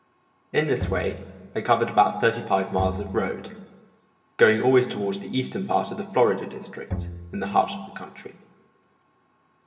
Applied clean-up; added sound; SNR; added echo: none; Bowed string instrument; 10 dB; reverberation time 1.2 s.